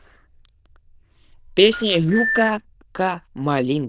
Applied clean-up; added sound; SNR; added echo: neural diffusion model UNIVERSE++.